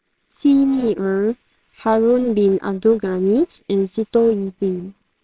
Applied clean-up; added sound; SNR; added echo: neural separator model SepFormer WHAMR!.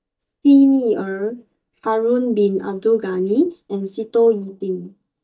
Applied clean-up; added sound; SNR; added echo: neural mask model DeepFilterNet 3.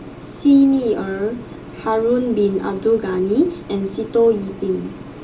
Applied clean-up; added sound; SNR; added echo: none; Engine / Aircraft; 20 dB; reverberation time 0.2 s.